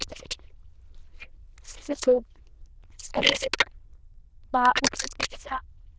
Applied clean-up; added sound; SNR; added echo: neural diffusion model UNIVERSE++.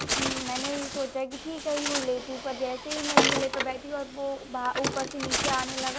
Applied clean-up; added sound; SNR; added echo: none; Bird; -1 dB; none.